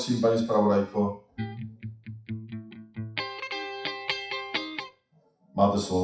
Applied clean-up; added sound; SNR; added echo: classical method WPE with log-MMSE.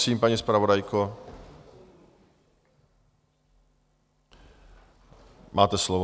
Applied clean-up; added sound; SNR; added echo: none; none; none; none.